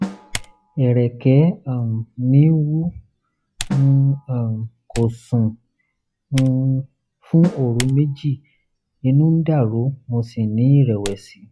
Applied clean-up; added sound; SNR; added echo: classical method log-MMSE.